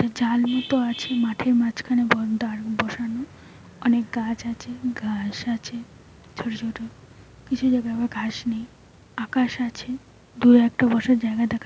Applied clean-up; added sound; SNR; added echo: none; none; none; none.